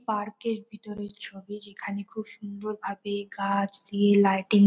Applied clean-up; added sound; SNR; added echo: none; none; none; none.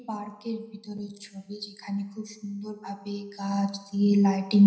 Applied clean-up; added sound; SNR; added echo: none; none; none; reverberation time 0.9 s.